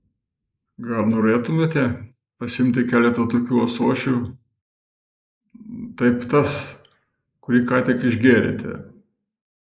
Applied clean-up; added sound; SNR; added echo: neural mask model Resemble Enhance denoiser.